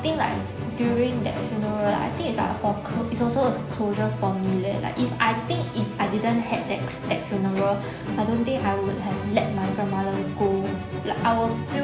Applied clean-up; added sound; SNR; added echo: none; Musical instrument; 5 dB; none.